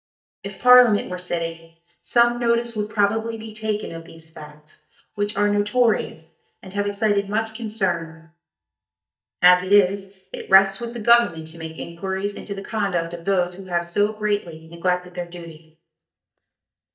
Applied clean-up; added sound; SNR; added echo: neural mask model DeepFilterNet 3.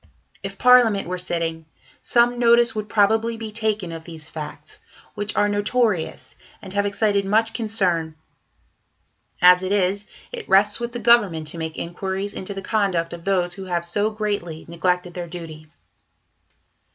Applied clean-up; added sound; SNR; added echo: none; none; none; none.